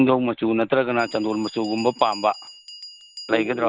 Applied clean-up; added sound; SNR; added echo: none; Bell; 19 dB; none.